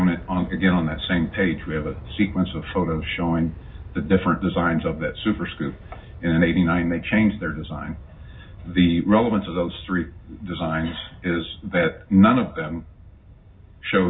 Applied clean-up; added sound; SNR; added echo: none; Aircraft; 17 dB; reverberation time 0.4 s.